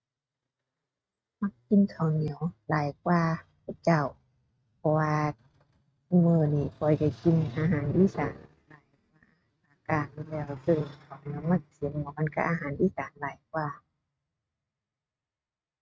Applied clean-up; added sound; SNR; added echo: neural mask model RNNoise.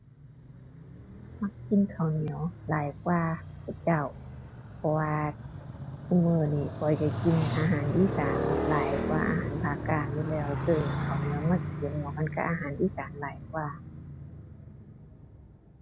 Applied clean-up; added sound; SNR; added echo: none; Motorcycle; 4 dB; none.